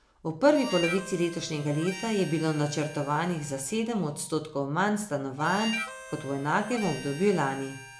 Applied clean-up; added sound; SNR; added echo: none; Harmonica; 13 dB; none.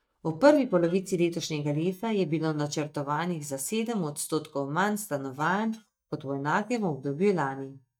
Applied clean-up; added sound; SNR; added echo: neural mask model DeepFilterNet 3.